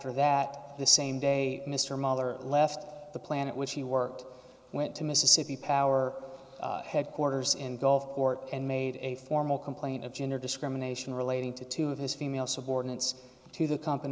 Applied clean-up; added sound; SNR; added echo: none; none; none; none.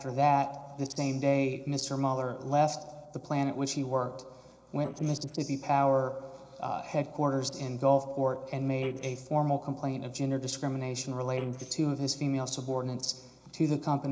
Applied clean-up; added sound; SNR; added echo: neural separator model SepFormer DNS4.